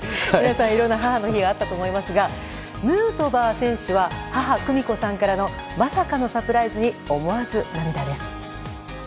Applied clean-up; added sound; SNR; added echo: none; none; none; none.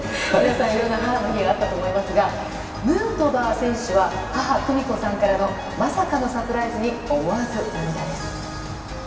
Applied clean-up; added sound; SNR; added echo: none; Rain; 16 dB; reverberation time 2.5 s.